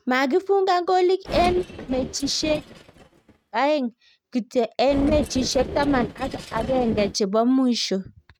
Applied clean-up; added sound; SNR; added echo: neural mask model RNNoise.